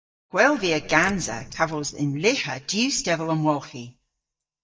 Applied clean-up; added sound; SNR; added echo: neural mask model DeepFilterNet 3.